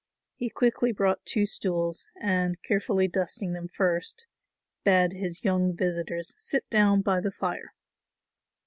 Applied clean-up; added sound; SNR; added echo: none; none; none; none.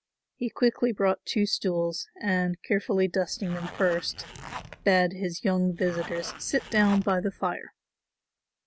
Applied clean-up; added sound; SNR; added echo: none; Zipper (clothing); 14 dB; none.